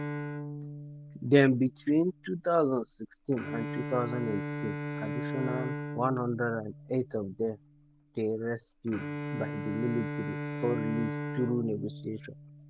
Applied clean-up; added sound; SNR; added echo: none; Bowed string instrument; 7 dB; none.